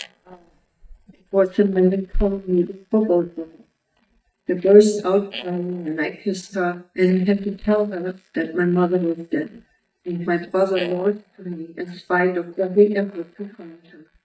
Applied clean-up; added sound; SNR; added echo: neural mask model DeepFilterNet 3.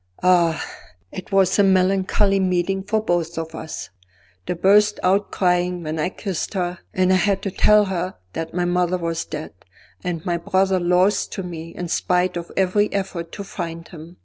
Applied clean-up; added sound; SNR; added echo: none; none; none; none.